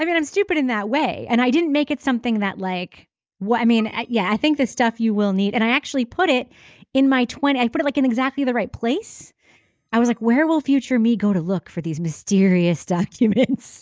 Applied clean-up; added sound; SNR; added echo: neural mask model DeepFilterNet 3.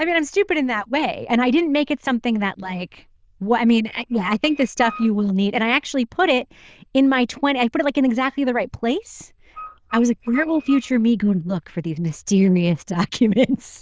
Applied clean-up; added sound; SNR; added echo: neural diffusion model UNIVERSE++.